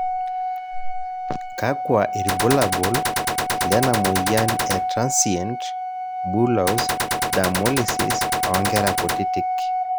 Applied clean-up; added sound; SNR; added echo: none; Gunshot, gunfire + Organ; -1 dB; none.